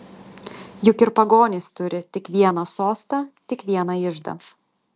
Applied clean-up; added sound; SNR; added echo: none; none; none; none.